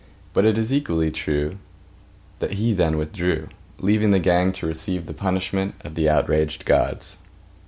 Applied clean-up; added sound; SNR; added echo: none; none; none; none.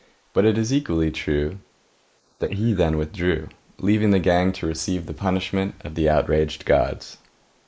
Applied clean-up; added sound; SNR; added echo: neural mask model Resemble Enhance denoiser.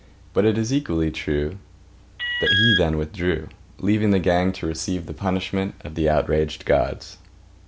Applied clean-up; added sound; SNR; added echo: none; Alarm; 0 dB; none.